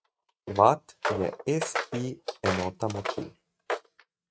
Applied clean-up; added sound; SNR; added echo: neural mask model RNNoise.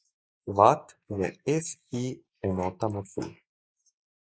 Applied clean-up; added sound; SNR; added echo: neural mask model Resemble Enhance denoiser.